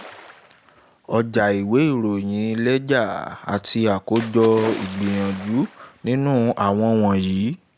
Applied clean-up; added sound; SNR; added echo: none; Splash, splatter; 19 dB; none.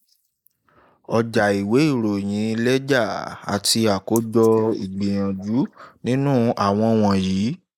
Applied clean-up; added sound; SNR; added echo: neural mask model Resemble Enhance denoiser.